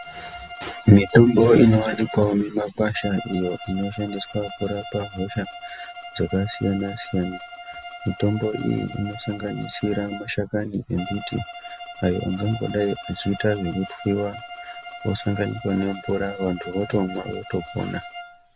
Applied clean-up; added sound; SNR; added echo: none; Bowed string instrument; 15 dB; none.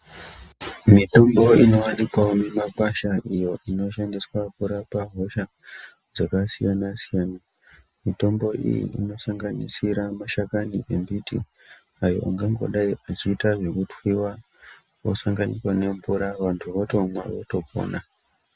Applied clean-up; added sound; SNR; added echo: none; none; none; none.